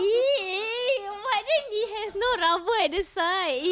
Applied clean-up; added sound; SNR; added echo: none; none; none; none.